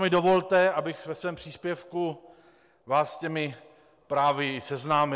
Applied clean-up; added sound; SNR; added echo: none; none; none; none.